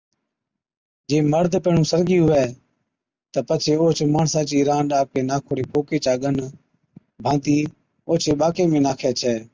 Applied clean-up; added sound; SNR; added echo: none; none; none; none.